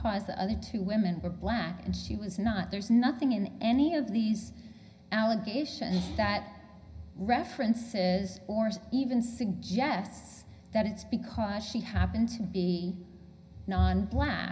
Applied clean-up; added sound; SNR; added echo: none; none; none; reverberation time 0.5 s.